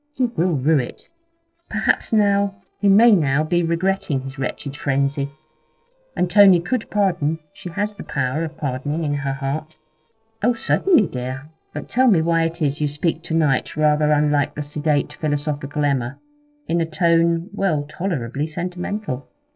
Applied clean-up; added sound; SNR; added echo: neural separator model SepFormer DNS4.